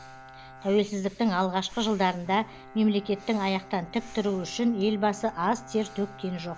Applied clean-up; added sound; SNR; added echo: none; Bowed string instrument + Breathing; 19 dB; none.